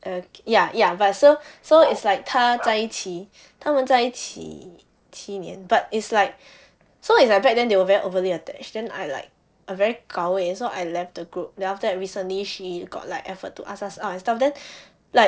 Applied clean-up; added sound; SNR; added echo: neural separator model SepFormer DNS4.